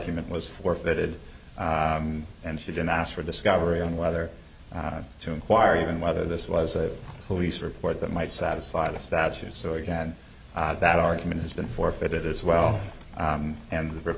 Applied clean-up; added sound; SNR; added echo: none; none; none; none.